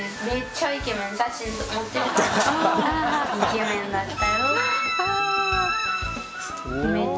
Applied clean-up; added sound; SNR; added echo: none; Bowed string instrument; 1 dB; none.